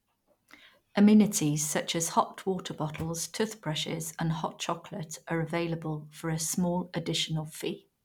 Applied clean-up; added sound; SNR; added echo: none; Microwave oven; 20 dB; none.